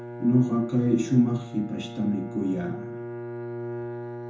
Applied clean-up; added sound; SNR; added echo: none; Bowed string instrument; 9 dB; reverberation time 0.6 s.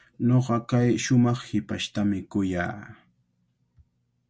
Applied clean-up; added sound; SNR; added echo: none; none; none; none.